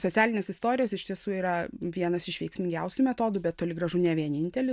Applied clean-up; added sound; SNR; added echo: none; none; none; none.